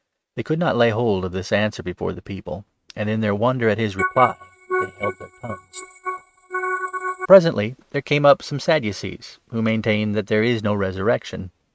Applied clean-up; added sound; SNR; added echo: neural mask model RNNoise.